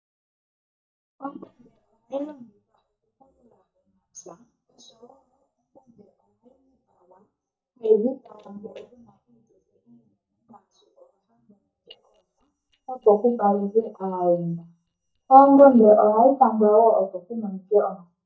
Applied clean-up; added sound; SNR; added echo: neural mask model DeepFilterNet 3.